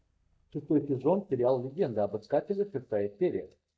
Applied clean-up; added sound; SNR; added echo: neural mask model DeepFilterNet 3.